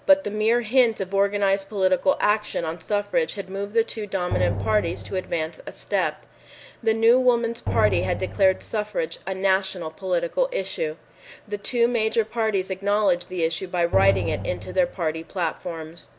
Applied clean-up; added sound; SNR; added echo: none; Drum; 6 dB; none.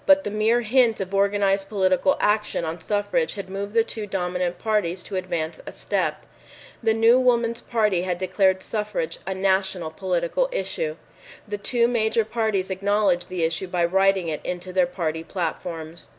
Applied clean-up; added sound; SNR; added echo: none; none; none; none.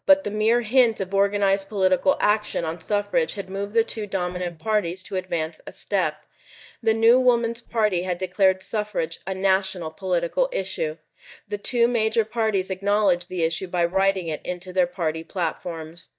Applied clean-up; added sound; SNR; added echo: neural mask model DeepFilterNet 3.